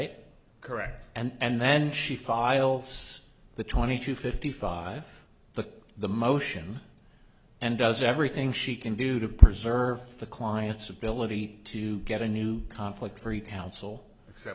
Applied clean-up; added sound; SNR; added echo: none; none; none; none.